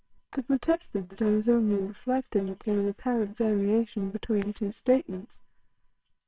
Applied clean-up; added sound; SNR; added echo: neural separator model SepFormer WHAMR!.